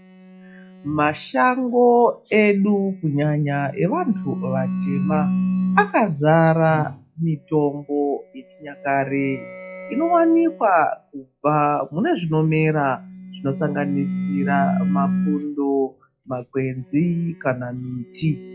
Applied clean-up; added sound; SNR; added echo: classical method log-MMSE.